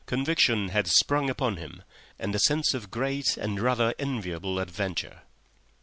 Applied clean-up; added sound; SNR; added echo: none; none; none; none.